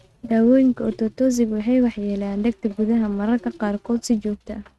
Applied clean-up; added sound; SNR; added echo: neural mask model RNNoise.